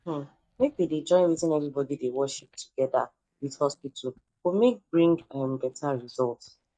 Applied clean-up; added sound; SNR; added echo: neural mask model DeepFilterNet 3.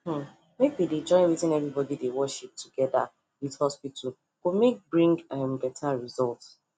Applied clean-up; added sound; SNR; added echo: none; none; none; none.